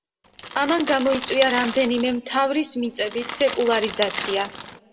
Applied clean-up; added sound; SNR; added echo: none; Crackle; 9 dB; reverberation time 2.0 s.